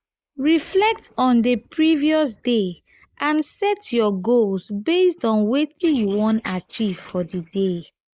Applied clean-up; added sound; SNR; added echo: neural mask model Resemble Enhance denoiser.